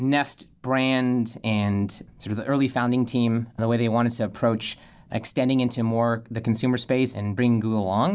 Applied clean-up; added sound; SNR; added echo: none; none; none; none.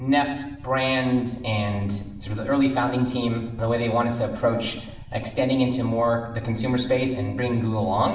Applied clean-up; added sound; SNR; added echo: none; Idling / Motorcycle; 19 dB; reverberation time 0.8 s.